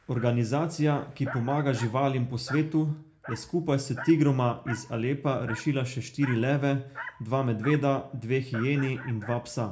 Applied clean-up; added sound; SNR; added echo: none; Dog; 16 dB; reverberation time 0.3 s.